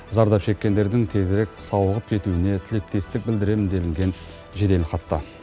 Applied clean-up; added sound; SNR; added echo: none; none; none; none.